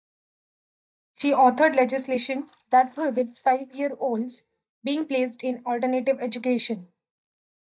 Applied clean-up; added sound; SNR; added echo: neural mask model DeepFilterNet 3.